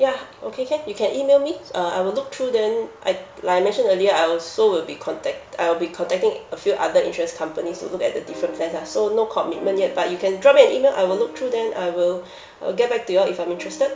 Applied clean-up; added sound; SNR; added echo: none; none; none; none.